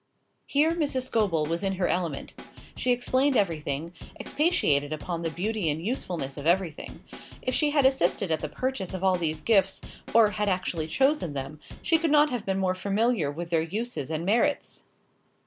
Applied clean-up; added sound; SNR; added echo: none; Drum / Drum kit; 17 dB; none.